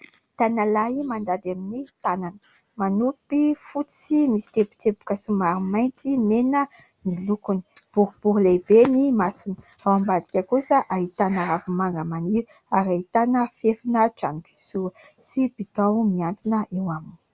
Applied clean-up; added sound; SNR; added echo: none; none; none; none.